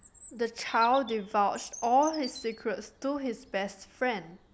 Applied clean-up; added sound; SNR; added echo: none; Bird vocalization, bird call, bird song; 19 dB; none.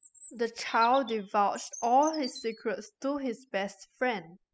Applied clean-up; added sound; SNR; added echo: classical method spectral subtraction.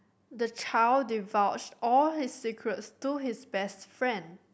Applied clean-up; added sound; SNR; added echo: none; none; none; none.